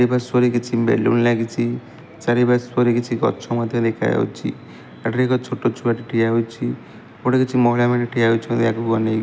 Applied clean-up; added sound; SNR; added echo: none; none; none; none.